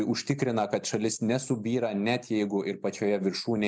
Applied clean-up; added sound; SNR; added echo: none; none; none; none.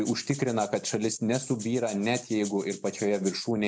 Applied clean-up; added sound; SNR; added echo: none; Rattle (instrument); 15 dB; none.